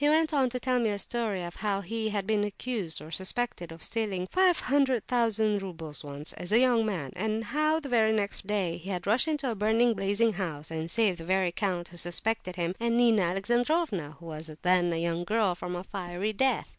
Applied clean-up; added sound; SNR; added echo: neural mask model Resemble Enhance denoiser.